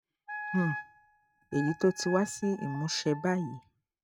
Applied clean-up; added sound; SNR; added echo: neural mask model RNNoise.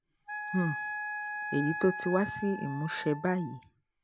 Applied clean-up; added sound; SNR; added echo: none; Wind instrument, woodwind instrument; 6 dB; none.